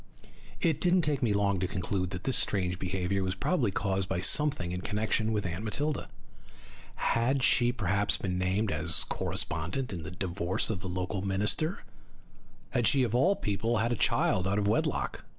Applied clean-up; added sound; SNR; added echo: none; none; none; none.